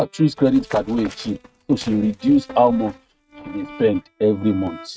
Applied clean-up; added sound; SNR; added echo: neural mask model RNNoise.